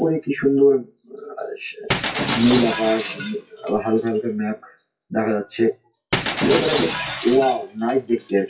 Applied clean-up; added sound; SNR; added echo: classical method WPE with log-MMSE.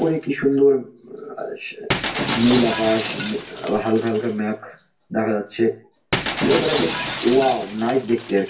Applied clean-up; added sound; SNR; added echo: none; Shatter; 7 dB; reverberation time 0.3 s.